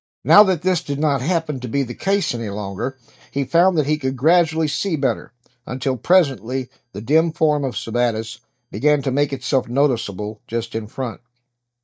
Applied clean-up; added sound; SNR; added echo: neural mask model DeepFilterNet 3.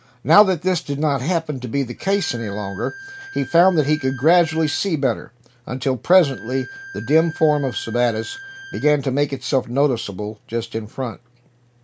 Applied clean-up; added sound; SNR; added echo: none; Bowed string instrument; 18 dB; none.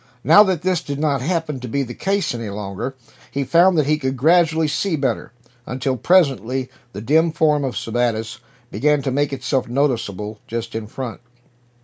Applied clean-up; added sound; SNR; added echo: none; none; none; none.